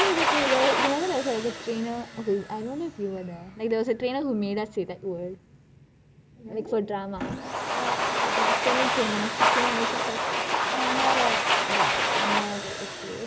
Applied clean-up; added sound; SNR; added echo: none; Domestic sounds, home sounds; -2 dB; none.